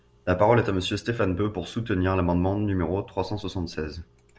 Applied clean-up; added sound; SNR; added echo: none; none; none; none.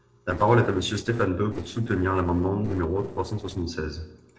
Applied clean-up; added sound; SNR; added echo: neural separator model SepFormer DNS4.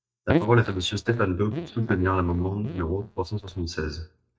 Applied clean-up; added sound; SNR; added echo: neural mask model DeepFilterNet 3.